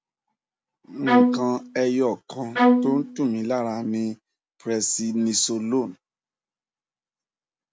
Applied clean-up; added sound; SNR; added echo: none; Bowed string instrument; -5 dB; none.